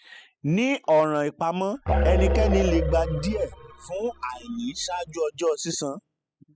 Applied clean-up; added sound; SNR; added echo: classical method spectral subtraction.